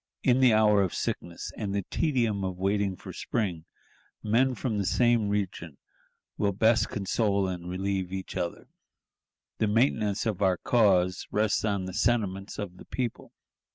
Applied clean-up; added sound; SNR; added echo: none; none; none; none.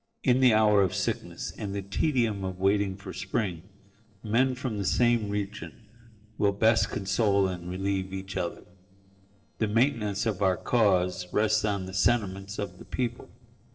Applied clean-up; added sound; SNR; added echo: neural separator model SepFormer DNS4.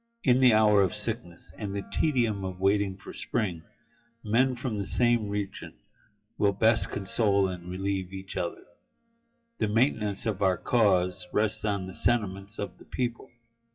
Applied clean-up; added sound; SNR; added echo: classical method WPE with log-MMSE.